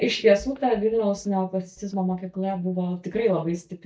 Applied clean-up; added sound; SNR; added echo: neural mask model DeepFilterNet 3.